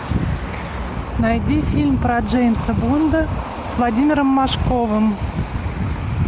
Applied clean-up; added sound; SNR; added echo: none; none; none; none.